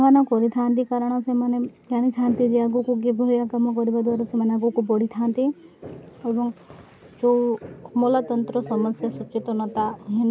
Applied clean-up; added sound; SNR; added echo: none; none; none; none.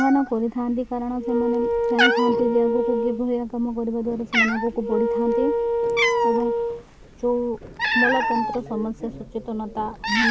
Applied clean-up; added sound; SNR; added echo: none; Cat + Wind instrument, woodwind instrument; -1 dB; none.